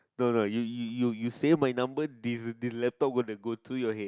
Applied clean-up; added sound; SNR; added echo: none; none; none; none.